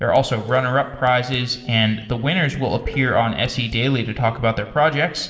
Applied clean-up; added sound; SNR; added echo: neural separator model SepFormer DNS4.